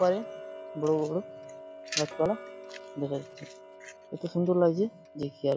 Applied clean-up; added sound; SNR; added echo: none; Tick-tock; 15 dB; none.